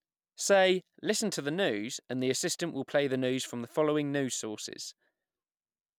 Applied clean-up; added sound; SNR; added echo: none; none; none; none.